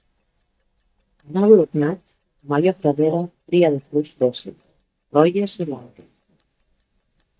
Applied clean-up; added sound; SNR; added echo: neural mask model DeepFilterNet 3.